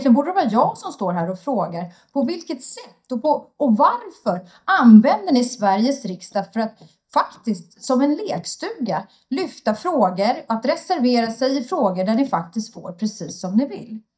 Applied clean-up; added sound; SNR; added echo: neural mask model DeepFilterNet 3.